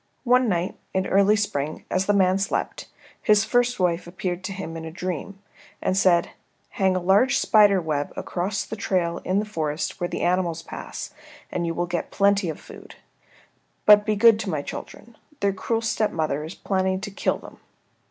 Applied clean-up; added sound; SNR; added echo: none; none; none; none.